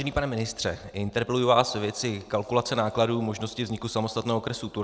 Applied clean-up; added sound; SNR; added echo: none; none; none; none.